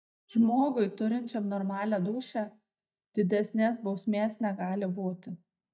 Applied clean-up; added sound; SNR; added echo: neural mask model DeepFilterNet 3.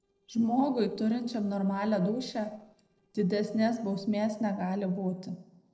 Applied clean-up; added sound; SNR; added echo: neural separator model SepFormer DNS4.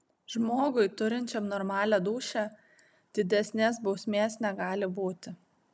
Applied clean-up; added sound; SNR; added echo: none; none; none; none.